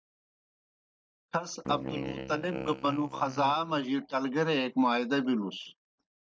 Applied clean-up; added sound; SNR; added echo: neural mask model DeepFilterNet 3.